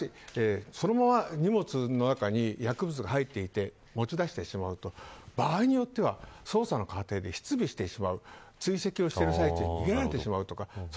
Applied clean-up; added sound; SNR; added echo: none; none; none; none.